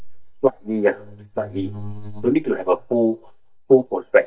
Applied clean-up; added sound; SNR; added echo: neural mask model DeepFilterNet 3.